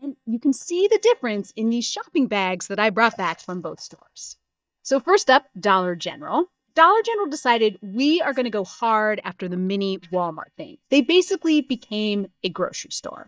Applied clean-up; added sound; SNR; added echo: neural mask model DeepFilterNet 3.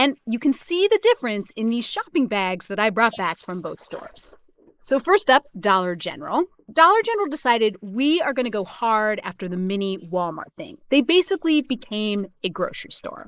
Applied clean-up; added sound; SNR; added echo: neural mask model Resemble Enhance denoiser.